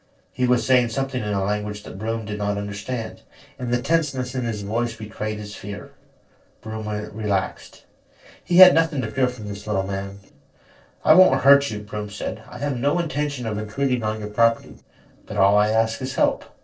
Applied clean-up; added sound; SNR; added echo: neural separator model SepFormer DNS4.